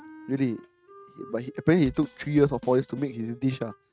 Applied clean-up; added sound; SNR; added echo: neural mask model RNNoise.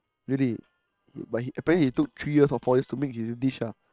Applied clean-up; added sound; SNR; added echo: neural separator model SepFormer WHAM!.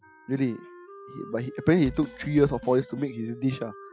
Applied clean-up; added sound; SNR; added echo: classical method Wiener filter.